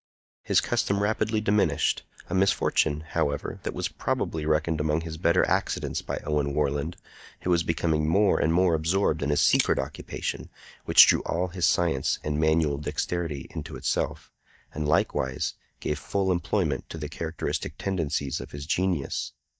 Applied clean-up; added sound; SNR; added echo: neural mask model DeepFilterNet 3.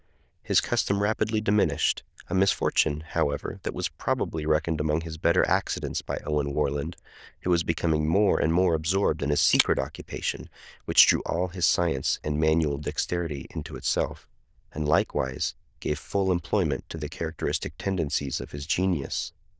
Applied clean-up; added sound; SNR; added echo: neural diffusion model UNIVERSE++.